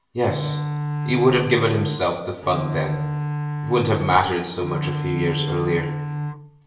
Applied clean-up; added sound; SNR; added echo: none; Bowed string instrument; 5 dB; reverberation time 0.8 s.